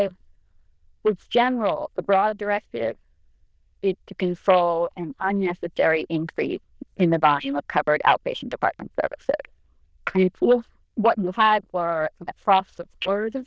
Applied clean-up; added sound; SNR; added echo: neural diffusion model UNIVERSE++.